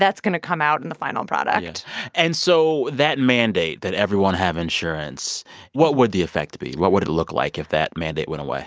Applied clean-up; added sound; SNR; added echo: none; none; none; none.